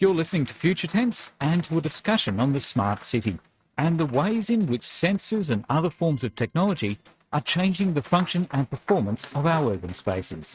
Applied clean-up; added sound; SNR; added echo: neural mask model RNNoise.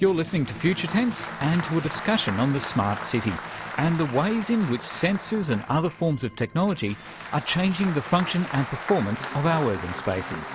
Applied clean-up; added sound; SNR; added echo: none; Applause; 12 dB; none.